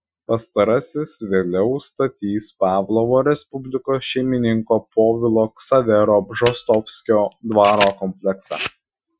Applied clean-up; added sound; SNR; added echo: classical method Wiener filter.